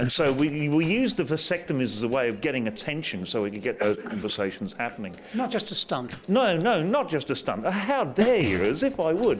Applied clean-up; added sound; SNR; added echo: neural mask model Resemble Enhance denoiser.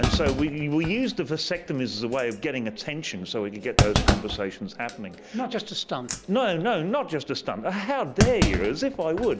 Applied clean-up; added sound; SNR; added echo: none; Thump, thud; 2 dB; none.